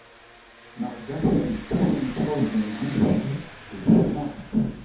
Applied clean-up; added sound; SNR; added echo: none; Engine; 19 dB; reverberation time 0.6 s.